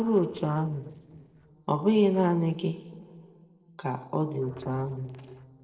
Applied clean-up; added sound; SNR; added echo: neural separator model SepFormer DNS4.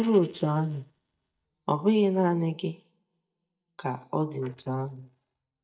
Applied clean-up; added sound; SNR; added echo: neural mask model DeepFilterNet 3.